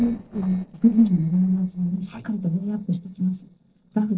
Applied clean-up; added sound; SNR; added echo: neural separator model SepFormer DNS4.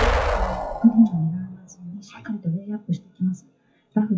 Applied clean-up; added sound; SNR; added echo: classical method WPE with log-MMSE.